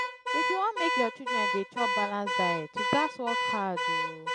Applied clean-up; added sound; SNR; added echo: none; Alarm / Car; -2 dB; none.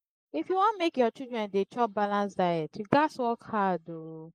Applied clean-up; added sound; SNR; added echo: neural mask model Resemble Enhance denoiser.